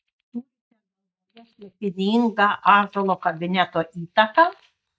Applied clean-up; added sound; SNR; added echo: neural mask model DeepFilterNet 3.